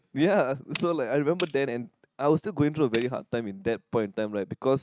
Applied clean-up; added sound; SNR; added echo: neural mask model RNNoise.